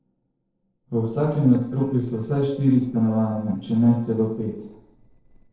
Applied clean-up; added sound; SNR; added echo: neural separator model SepFormer DNS4.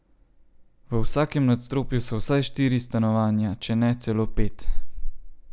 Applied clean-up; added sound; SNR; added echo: none; none; none; none.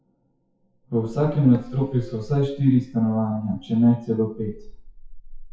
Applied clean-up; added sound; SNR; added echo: classical method WPE with log-MMSE.